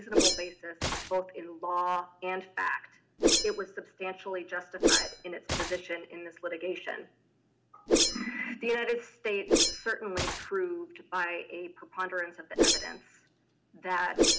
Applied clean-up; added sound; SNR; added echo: none; Whoosh, swoosh, swish; -3 dB; none.